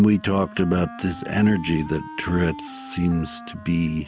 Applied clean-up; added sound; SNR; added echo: none; Wind instrument, woodwind instrument; 16 dB; none.